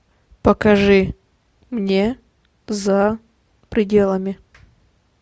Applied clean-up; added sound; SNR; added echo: none; none; none; none.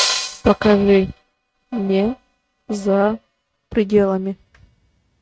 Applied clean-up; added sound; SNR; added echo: neural mask model RNNoise.